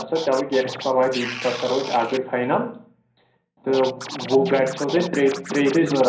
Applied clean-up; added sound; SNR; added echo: none; Scratching (performance technique); 13 dB; reverberation time 0.6 s.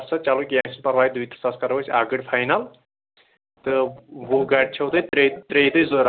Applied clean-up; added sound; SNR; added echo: none; none; none; none.